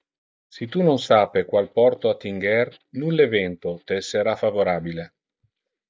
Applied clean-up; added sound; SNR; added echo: neural mask model DeepFilterNet 3.